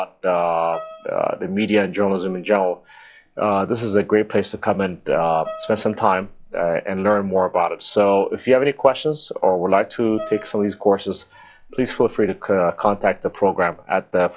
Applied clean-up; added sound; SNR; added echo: classical method log-MMSE.